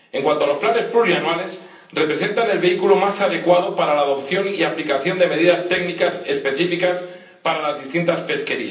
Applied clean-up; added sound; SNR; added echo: none; none; none; reverberation time 0.6 s.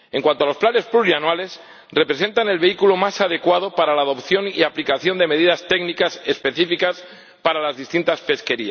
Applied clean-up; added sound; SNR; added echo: none; none; none; none.